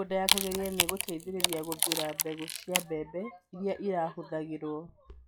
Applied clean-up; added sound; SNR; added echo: classical method log-MMSE.